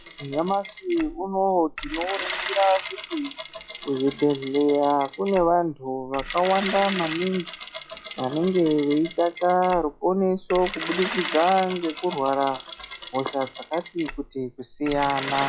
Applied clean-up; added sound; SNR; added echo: classical method log-MMSE.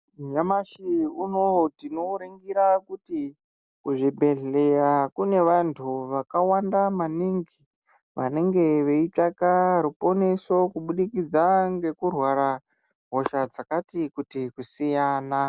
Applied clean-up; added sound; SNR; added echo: none; none; none; none.